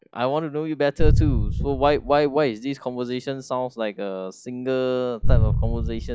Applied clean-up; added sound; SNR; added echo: classical method log-MMSE.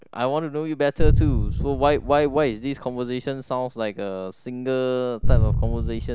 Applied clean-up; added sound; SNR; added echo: none; Boom; -1 dB; none.